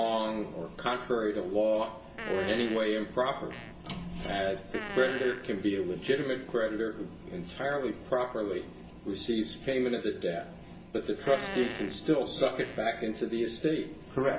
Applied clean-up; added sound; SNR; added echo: none; Fart; 11 dB; reverberation time 0.7 s.